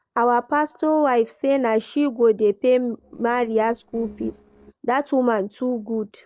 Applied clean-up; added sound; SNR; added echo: neural separator model SepFormer DNS4.